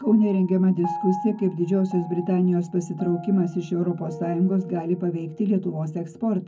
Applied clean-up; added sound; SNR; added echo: none; Piano; 16 dB; reverberation time 0.3 s.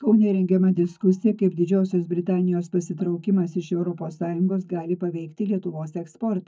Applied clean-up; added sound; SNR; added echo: neural mask model DeepFilterNet 3.